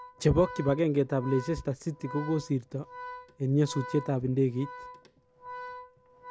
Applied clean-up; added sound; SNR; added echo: none; Organ; 15 dB; none.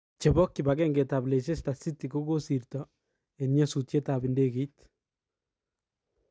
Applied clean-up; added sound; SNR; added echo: none; none; none; none.